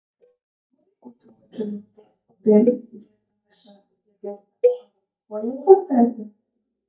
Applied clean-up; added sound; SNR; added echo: neural mask model DeepFilterNet 3.